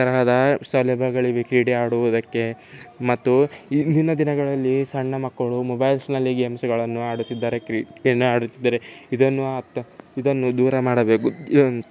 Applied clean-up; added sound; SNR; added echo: none; none; none; none.